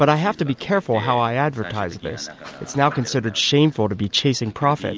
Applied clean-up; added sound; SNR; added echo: none; none; none; none.